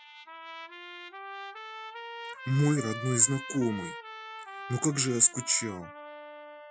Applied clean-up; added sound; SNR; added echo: classical method Wiener filter.